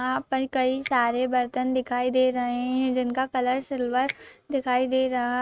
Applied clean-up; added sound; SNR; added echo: neural mask model RNNoise.